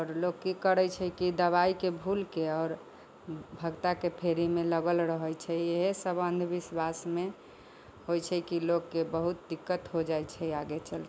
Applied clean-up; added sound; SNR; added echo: none; none; none; none.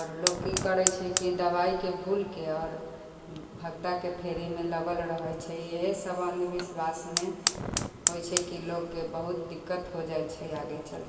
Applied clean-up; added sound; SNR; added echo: none; Fire; 4 dB; reverberation time 2.3 s.